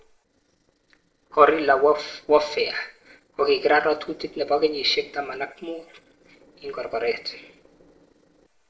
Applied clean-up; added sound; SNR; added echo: neural separator model SepFormer DNS4.